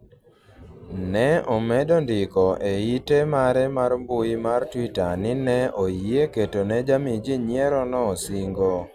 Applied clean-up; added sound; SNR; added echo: none; none; none; none.